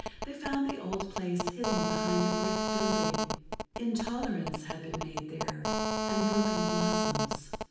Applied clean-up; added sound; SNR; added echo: none; Telephone; -1 dB; reverberation time 0.8 s.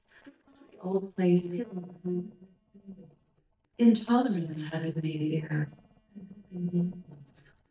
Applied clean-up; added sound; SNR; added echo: neural mask model DeepFilterNet 3.